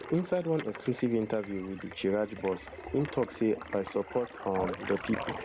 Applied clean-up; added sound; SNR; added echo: none; Toilet flush; 11 dB; none.